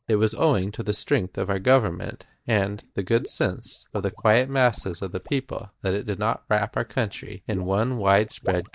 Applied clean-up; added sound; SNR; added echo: neural mask model DeepFilterNet 3.